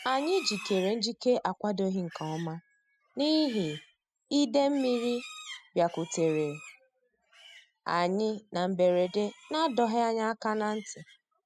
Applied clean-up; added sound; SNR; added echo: classical method spectral subtraction.